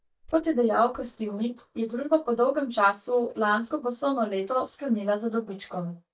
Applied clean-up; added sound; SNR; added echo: neural mask model DeepFilterNet 3.